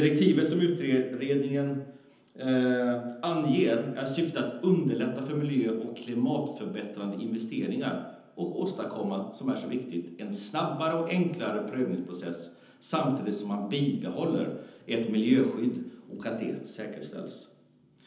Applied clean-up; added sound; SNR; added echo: none; none; none; reverberation time 0.9 s.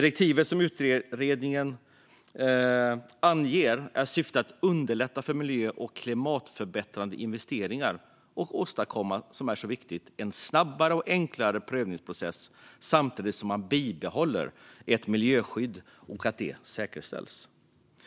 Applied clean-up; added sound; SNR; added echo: none; none; none; none.